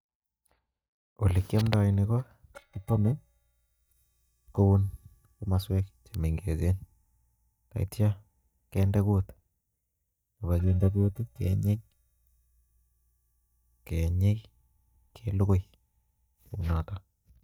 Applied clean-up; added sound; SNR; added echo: neural mask model DeepFilterNet 3.